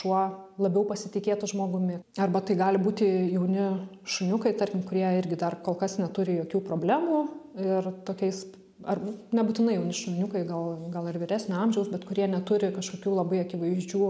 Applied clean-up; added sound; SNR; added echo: none; none; none; none.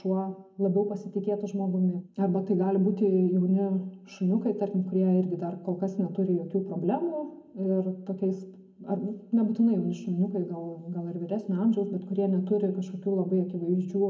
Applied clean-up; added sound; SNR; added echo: none; none; none; reverberation time 0.3 s.